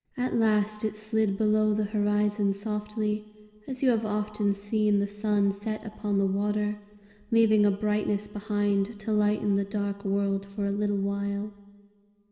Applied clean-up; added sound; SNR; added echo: none; none; none; reverberation time 1.7 s.